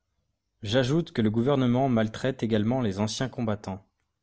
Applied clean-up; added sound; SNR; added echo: none; none; none; none.